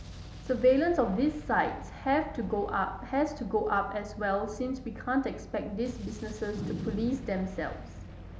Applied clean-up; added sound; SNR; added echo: none; Explosion; 19 dB; none.